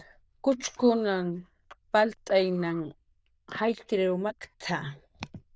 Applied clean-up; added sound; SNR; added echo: neural diffusion model UNIVERSE++.